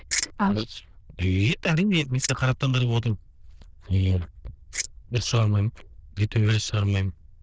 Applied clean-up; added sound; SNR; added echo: neural diffusion model UNIVERSE++.